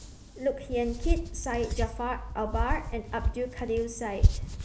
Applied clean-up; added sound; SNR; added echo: none; Hands; -2 dB; none.